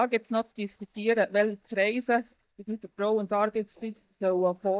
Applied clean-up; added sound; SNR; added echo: neural mask model DeepFilterNet 3.